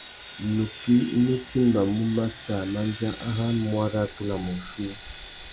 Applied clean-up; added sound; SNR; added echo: none; Sawing; 12 dB; none.